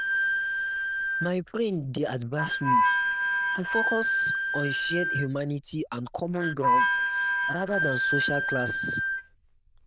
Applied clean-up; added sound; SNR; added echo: neural diffusion model UNIVERSE++.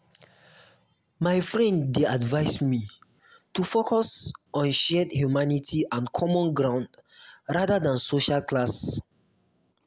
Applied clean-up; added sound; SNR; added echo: none; none; none; none.